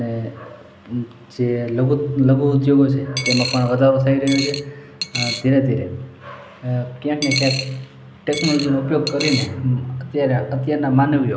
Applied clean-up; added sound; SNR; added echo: none; Coin (dropping); 8 dB; none.